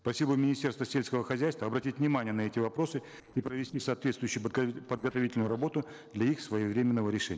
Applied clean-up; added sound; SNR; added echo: neural separator model SepFormer DNS4.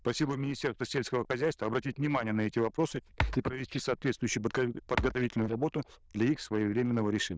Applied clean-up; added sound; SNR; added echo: neural diffusion model UNIVERSE++.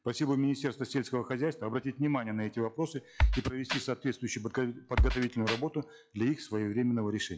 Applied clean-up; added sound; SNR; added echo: classical method log-MMSE.